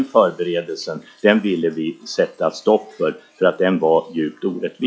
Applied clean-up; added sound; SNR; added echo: classical method log-MMSE.